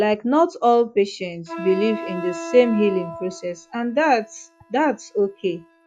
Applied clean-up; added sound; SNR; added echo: classical method log-MMSE.